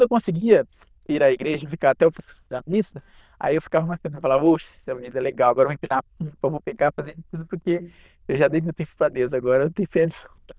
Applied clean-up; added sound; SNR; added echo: neural diffusion model UNIVERSE++.